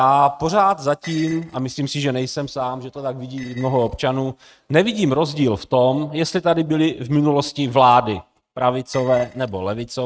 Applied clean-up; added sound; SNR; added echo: neural mask model RNNoise.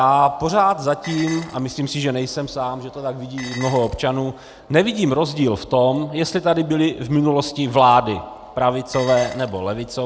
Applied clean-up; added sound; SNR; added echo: none; Dishes, pots, and pans; 16 dB; none.